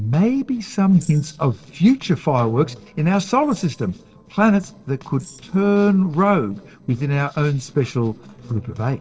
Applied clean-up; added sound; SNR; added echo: neural separator model SepFormer DNS4.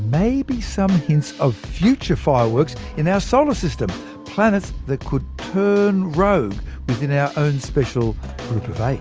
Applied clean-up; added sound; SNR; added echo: none; none; none; none.